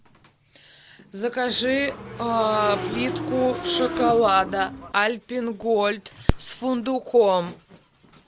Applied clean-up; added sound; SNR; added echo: none; Motorcycle / Engine; 7 dB; none.